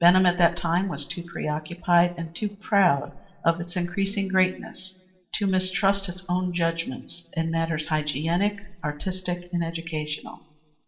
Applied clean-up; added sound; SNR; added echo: neural separator model SepFormer DNS4.